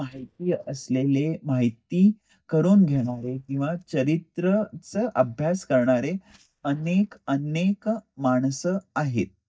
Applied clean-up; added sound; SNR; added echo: neural mask model DeepFilterNet 3.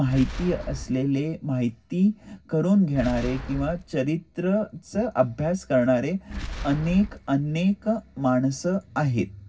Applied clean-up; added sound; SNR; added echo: none; Boom; 14 dB; reverberation time 0.4 s.